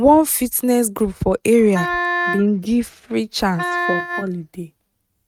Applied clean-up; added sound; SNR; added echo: neural mask model RNNoise.